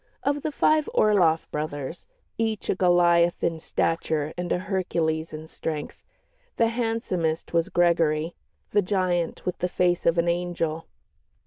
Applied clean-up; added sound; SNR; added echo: neural diffusion model UNIVERSE++.